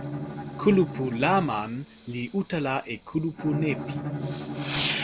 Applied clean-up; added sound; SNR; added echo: none; Bowed string instrument + Fireworks; 5 dB; none.